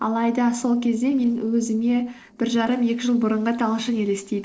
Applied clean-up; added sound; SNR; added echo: neural separator model SepFormer DNS4.